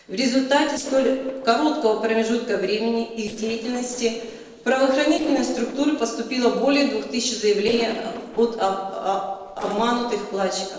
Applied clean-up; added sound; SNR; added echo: neural separator model SepFormer DNS4.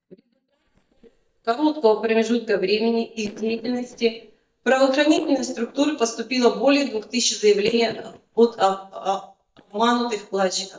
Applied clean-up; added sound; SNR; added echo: neural mask model DeepFilterNet 3.